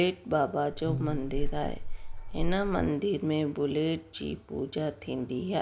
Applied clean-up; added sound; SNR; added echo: none; Buzz; 0 dB; none.